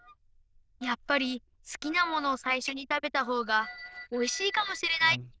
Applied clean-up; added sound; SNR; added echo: neural diffusion model UNIVERSE++.